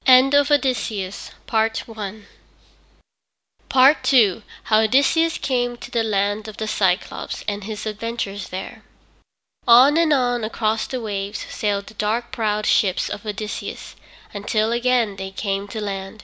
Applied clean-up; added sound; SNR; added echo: none; none; none; none.